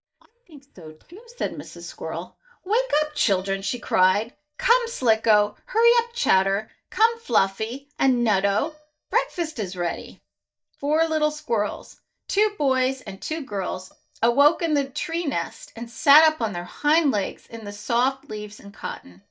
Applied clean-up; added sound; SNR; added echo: neural mask model DeepFilterNet 3.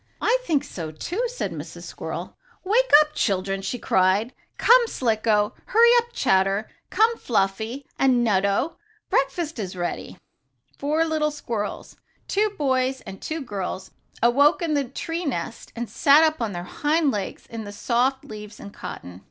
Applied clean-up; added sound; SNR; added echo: none; none; none; none.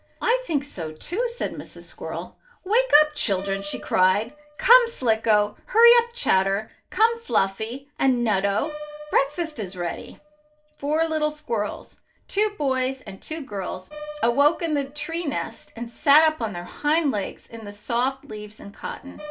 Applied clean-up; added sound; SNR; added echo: none; Piano; 20 dB; reverberation time 0.2 s.